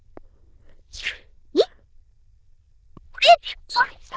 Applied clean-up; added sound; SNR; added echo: neural diffusion model UNIVERSE++.